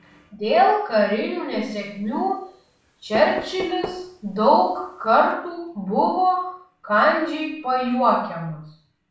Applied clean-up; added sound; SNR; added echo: none; Knock; 16 dB; reverberation time 0.5 s.